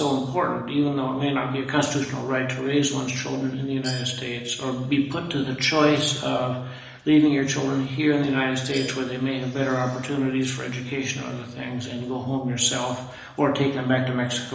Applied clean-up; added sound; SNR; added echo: neural separator model SepFormer DNS4.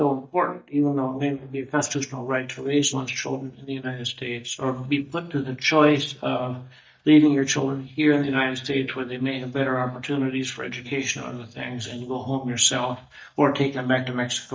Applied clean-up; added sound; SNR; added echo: neural mask model DeepFilterNet 3.